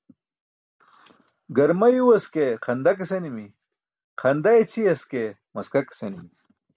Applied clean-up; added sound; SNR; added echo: none; none; none; none.